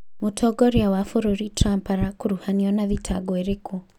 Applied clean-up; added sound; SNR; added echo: none; none; none; none.